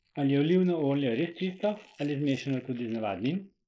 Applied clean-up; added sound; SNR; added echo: neural mask model Resemble Enhance denoiser.